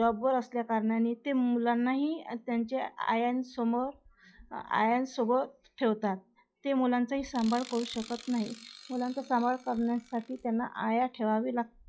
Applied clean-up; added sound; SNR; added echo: classical method log-MMSE.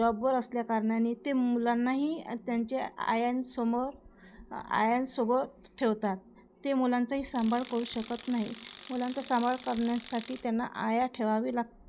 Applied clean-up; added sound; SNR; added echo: none; Tools; 15 dB; none.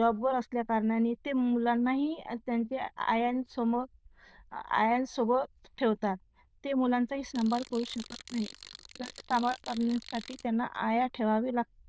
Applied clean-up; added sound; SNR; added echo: neural diffusion model UNIVERSE++.